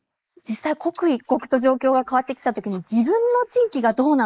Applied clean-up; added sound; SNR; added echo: neural mask model Resemble Enhance denoiser.